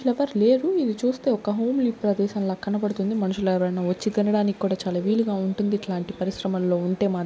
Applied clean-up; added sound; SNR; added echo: none; none; none; none.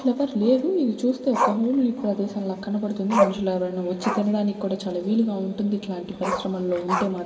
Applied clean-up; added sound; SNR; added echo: none; Growling; 7 dB; reverberation time 2.3 s.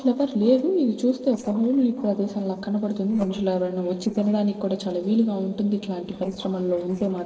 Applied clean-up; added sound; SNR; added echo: neural separator model SepFormer DNS4.